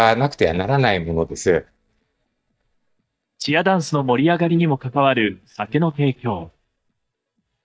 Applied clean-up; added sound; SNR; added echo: neural mask model DeepFilterNet 3.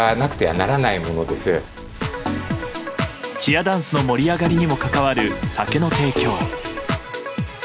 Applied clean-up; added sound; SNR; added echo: none; Explosion; 17 dB; none.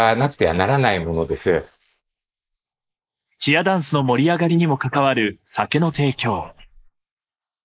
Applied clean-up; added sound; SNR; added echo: neural mask model Resemble Enhance denoiser.